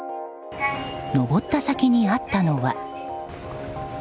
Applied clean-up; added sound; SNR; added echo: none; none; none; none.